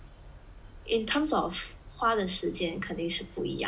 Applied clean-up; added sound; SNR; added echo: none; none; none; none.